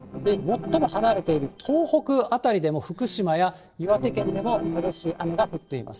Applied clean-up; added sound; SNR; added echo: neural separator model SepFormer DNS4.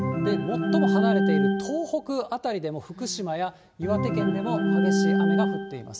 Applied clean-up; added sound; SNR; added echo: none; Organ; -5 dB; none.